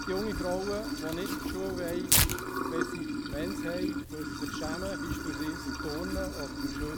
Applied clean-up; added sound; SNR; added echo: none; Sink (filling or washing) / Water + Tearing; -4 dB; none.